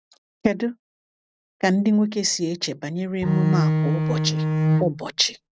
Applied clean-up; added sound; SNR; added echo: neural mask model RNNoise.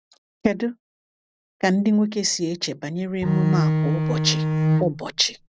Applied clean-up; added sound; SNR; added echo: none; Bowed string instrument; -3 dB; none.